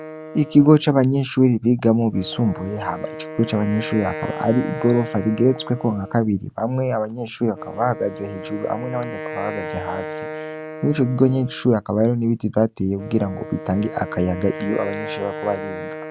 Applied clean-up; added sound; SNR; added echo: none; Wind instrument, woodwind instrument; 12 dB; none.